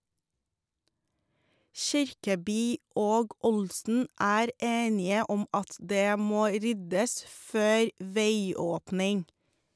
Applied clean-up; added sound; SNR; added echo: none; none; none; none.